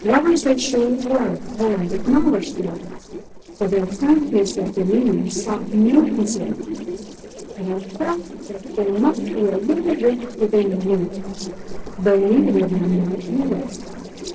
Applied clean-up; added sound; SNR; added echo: neural separator model SepFormer DNS4.